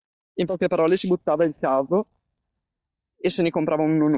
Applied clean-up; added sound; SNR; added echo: neural mask model DeepFilterNet 3.